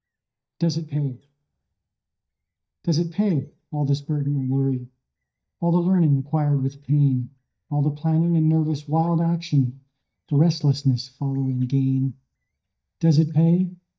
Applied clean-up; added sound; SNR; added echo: neural mask model DeepFilterNet 3.